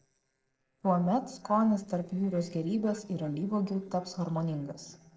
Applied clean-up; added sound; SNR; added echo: neural separator model SepFormer DNS4.